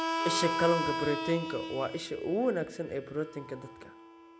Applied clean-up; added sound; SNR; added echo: none; Harmonica; 3 dB; none.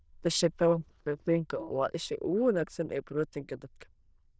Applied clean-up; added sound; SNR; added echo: neural diffusion model UNIVERSE++.